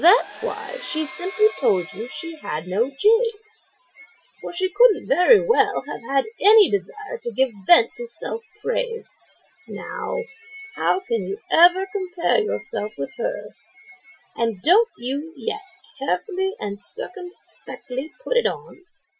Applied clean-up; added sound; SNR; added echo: classical method Wiener filter.